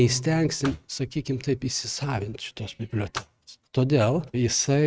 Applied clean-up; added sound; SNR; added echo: neural mask model RNNoise.